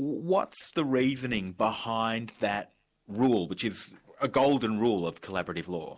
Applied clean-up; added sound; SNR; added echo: none; none; none; none.